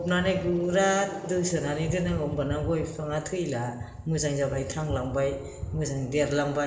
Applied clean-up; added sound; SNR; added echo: none; Growling; 17 dB; reverberation time 1.6 s.